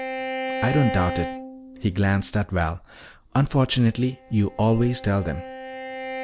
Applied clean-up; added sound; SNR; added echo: none; Bowed string instrument; 9 dB; none.